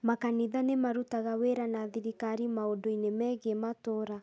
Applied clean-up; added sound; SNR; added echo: none; none; none; none.